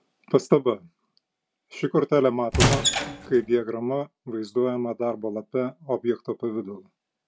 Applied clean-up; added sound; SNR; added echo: none; Squeak / Wood; -2 dB; none.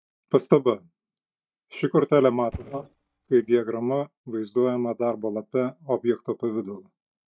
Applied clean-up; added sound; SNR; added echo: neural mask model DeepFilterNet 3.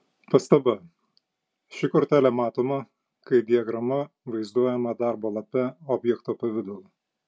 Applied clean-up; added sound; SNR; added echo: none; none; none; none.